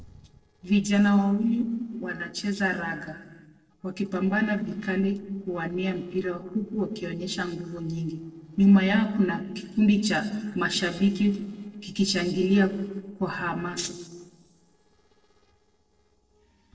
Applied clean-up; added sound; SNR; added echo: neural separator model SepFormer DNS4.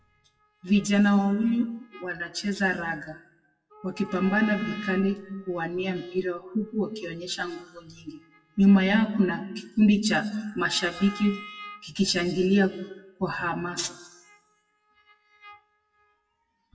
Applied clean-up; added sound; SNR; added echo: classical method WPE with log-MMSE.